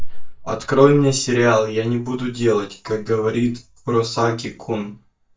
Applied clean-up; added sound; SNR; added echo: neural mask model DeepFilterNet 3.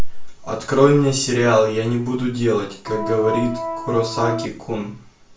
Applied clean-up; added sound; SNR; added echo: none; Organ; 7 dB; reverberation time 0.3 s.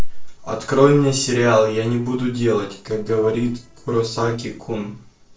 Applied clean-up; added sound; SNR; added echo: neural separator model SepFormer DNS4.